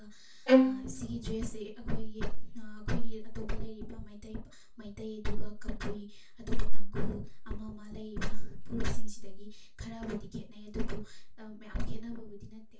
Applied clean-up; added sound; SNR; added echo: none; Bowed string instrument; -1 dB; reverberation time 0.2 s.